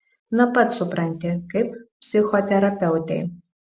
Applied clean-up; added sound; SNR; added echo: none; none; none; none.